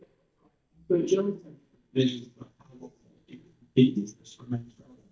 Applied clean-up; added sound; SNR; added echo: neural mask model DeepFilterNet 3.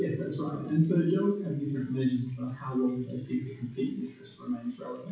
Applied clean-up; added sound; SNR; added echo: classical method WPE with log-MMSE.